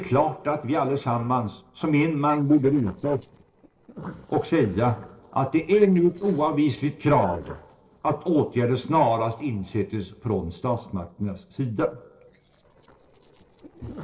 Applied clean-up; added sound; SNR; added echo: neural separator model SepFormer DNS4.